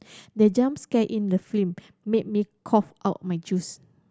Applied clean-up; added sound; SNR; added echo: none; none; none; none.